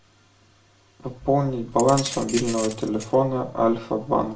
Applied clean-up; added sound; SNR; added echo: none; Keys jangling; 10 dB; reverberation time 0.3 s.